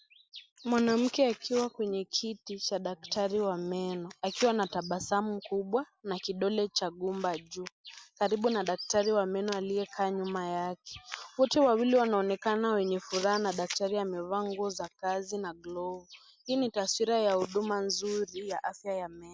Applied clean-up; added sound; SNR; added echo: none; none; none; none.